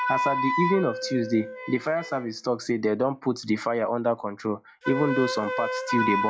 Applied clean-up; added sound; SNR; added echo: classical method log-MMSE.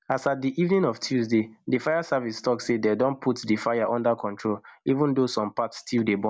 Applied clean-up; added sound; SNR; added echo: none; none; none; none.